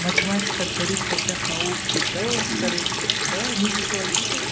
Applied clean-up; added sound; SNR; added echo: none; Water tap, faucet; -5 dB; none.